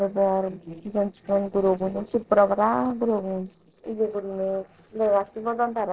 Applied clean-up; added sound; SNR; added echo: neural separator model SepFormer DNS4.